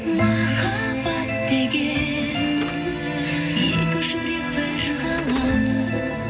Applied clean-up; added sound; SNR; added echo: none; Slam / Alarm; 19 dB; reverberation time 0.4 s.